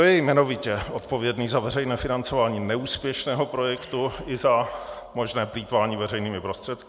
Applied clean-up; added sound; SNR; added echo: none; none; none; none.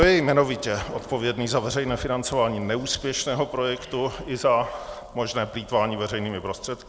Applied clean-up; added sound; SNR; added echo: none; Crackle; 16 dB; none.